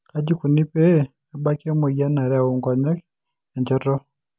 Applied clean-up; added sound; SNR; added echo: none; none; none; none.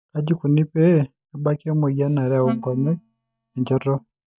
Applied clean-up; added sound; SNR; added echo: neural mask model DeepFilterNet 3.